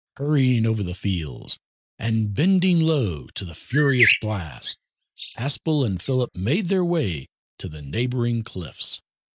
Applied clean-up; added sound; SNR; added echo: neural mask model DeepFilterNet 3.